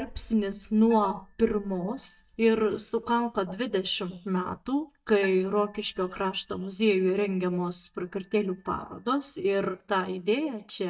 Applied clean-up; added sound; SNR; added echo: neural mask model DeepFilterNet 3.